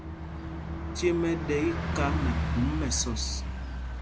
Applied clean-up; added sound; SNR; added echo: none; Bus; 0 dB; none.